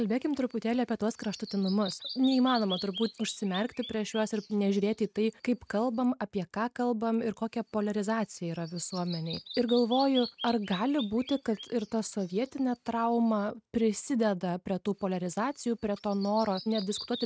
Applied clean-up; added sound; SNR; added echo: neural mask model RNNoise.